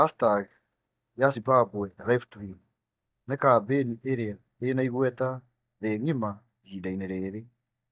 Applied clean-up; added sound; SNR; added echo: neural mask model DeepFilterNet 3.